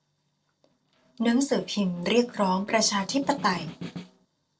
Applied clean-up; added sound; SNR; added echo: neural separator model SepFormer DNS4.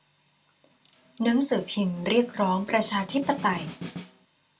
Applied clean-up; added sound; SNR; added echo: none; Snare drum; 16 dB; reverberation time 0.2 s.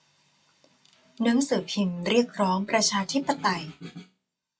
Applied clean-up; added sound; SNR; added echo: classical method WPE with log-MMSE.